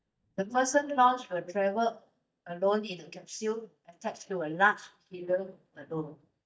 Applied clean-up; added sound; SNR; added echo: neural mask model DeepFilterNet 3.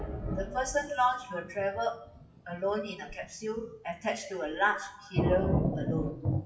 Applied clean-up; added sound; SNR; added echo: classical method WPE with log-MMSE.